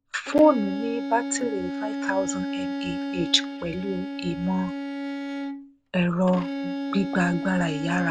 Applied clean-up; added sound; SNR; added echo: none; Bowed string instrument; 5 dB; none.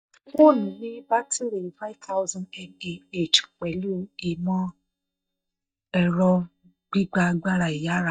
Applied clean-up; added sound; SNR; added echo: neural mask model DeepFilterNet 3.